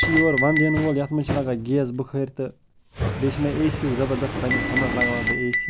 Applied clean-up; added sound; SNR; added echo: none; Chink, clink + Fire; 3 dB; none.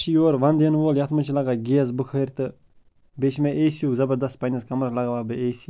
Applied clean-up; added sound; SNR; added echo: none; none; none; none.